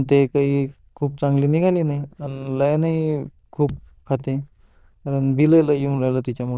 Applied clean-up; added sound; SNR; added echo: neural diffusion model UNIVERSE++.